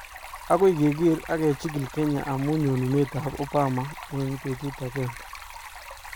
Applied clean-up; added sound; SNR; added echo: none; Stream; 14 dB; none.